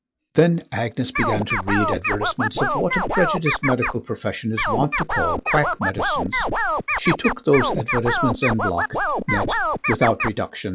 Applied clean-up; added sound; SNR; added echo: classical method log-MMSE.